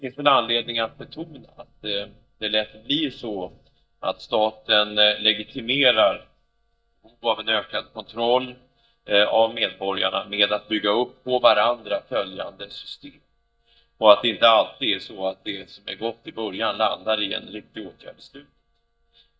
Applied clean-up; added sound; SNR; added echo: neural mask model DeepFilterNet 3.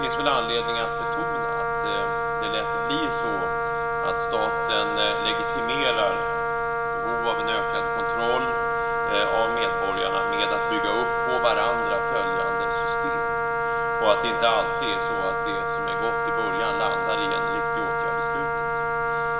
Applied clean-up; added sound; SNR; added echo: none; Wind instrument, woodwind instrument; -4 dB; reverberation time 1.9 s.